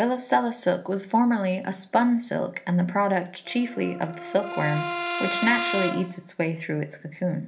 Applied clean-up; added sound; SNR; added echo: none; Brass instrument; 7 dB; reverberation time 0.4 s.